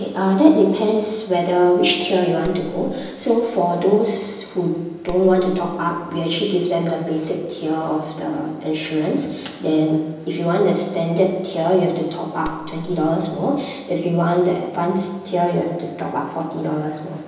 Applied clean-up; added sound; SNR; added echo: none; Clapping; 17 dB; reverberation time 1.0 s.